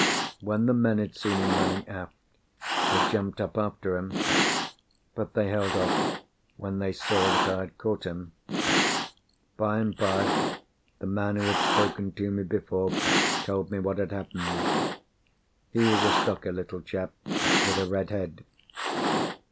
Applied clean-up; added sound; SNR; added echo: none; Cat; 0 dB; none.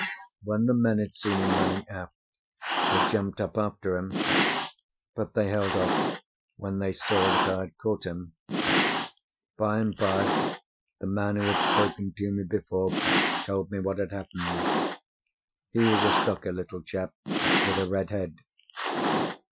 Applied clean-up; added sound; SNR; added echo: classical method Wiener filter.